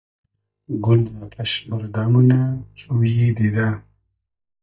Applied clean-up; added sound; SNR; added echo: neural mask model DeepFilterNet 3.